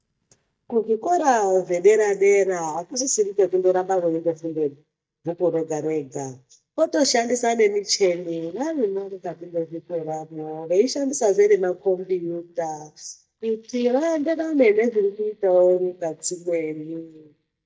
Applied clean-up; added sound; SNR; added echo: neural mask model DeepFilterNet 3.